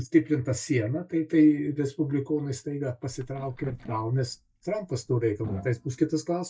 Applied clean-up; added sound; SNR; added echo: neural mask model DeepFilterNet 3.